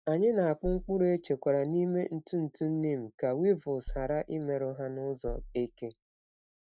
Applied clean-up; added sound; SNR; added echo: neural mask model DeepFilterNet 3.